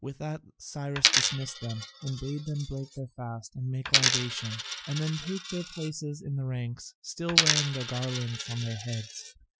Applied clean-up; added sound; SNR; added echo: classical method Wiener filter.